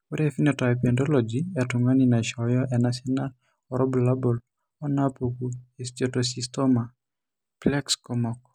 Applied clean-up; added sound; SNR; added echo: none; none; none; none.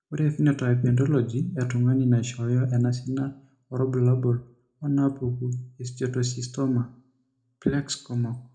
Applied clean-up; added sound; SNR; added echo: none; none; none; reverberation time 0.3 s.